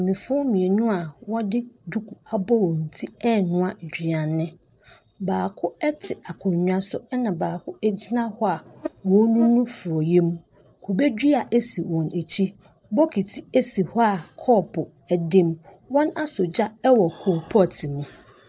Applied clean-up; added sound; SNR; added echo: neural separator model SepFormer DNS4.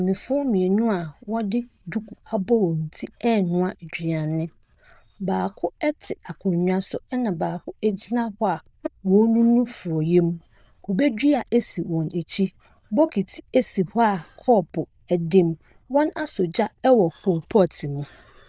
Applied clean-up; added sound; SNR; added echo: neural diffusion model UNIVERSE++.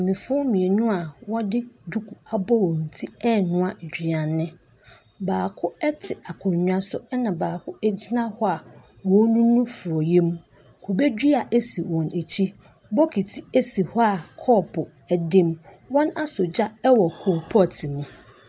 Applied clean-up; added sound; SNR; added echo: none; none; none; none.